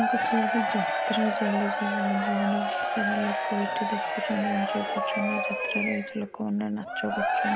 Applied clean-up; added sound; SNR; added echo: none; Crowd / Cheering; -2 dB; none.